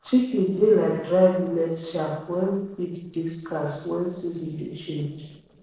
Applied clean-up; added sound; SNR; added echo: neural separator model SepFormer DNS4.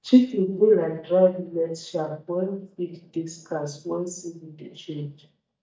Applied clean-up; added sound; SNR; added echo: neural mask model DeepFilterNet 3.